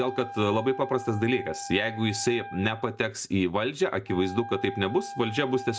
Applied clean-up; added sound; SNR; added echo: none; Wind instrument, woodwind instrument; 13 dB; none.